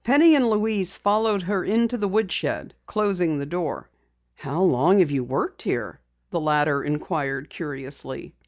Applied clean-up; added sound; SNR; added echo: none; none; none; none.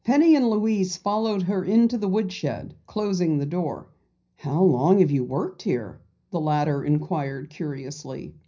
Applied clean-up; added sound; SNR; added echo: none; none; none; reverberation time 0.4 s.